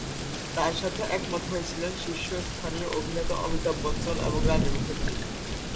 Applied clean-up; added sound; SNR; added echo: none; Thunder / Rain; -2 dB; reverberation time 0.5 s.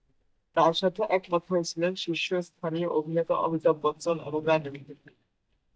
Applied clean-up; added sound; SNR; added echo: neural mask model DeepFilterNet 3.